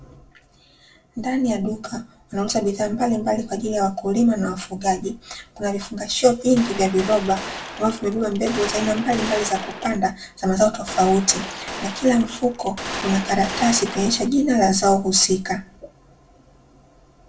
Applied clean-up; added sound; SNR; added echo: none; Gunshot, gunfire; 9 dB; reverberation time 0.2 s.